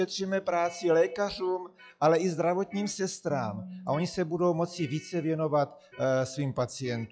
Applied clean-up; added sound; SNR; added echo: classical method log-MMSE.